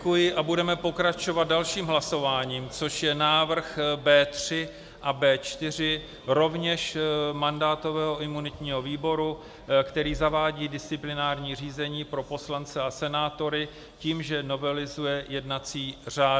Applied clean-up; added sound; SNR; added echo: none; none; none; none.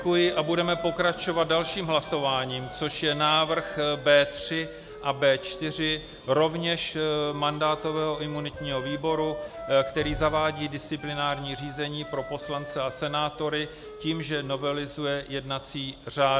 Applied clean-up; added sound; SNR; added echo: none; Wind instrument, woodwind instrument + Drum; 14 dB; none.